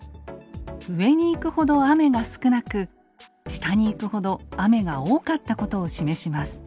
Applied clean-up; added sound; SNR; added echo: none; none; none; none.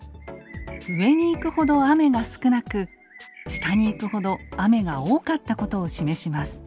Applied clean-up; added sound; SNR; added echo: none; Bird; 20 dB; none.